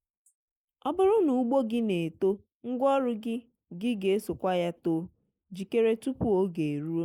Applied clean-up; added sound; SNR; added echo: neural mask model Resemble Enhance denoiser.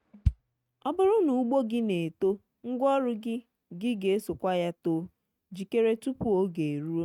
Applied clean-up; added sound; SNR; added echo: neural mask model RNNoise.